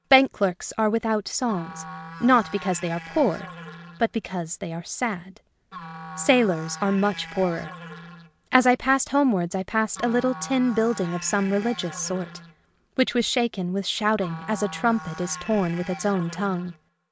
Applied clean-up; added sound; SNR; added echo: none; Musical instrument; 16 dB; none.